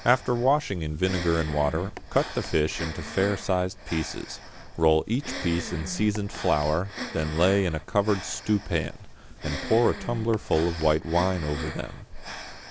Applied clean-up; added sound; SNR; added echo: none; Breathing; 11 dB; none.